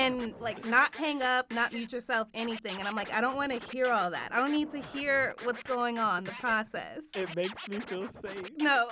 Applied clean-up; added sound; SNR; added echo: none; Scratching (performance technique); 15 dB; none.